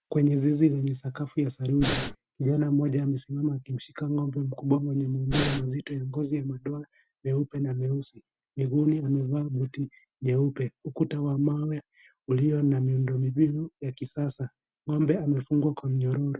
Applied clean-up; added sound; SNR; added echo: none; Breathing; 2 dB; none.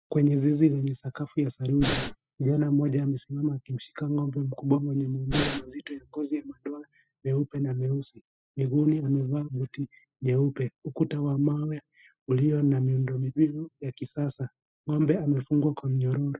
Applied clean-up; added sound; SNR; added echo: classical method spectral subtraction.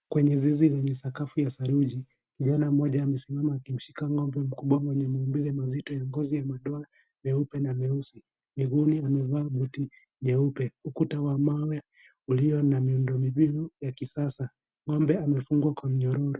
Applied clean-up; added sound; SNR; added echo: none; none; none; none.